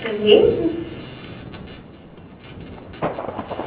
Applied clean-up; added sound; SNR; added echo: none; Thunder; 10 dB; reverberation time 0.6 s.